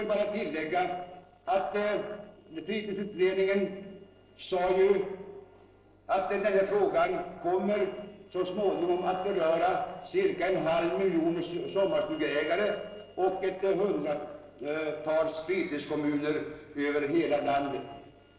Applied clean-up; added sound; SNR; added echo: neural separator model SepFormer DNS4.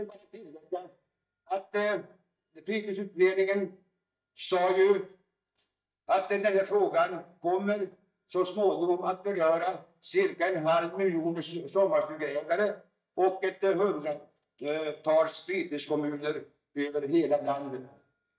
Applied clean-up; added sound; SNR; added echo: neural mask model DeepFilterNet 3.